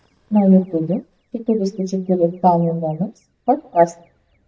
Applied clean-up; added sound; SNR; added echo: neural mask model DeepFilterNet 3.